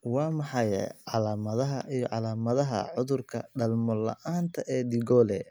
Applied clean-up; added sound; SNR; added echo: none; none; none; none.